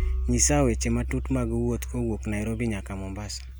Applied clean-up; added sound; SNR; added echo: none; Hammer; 4 dB; none.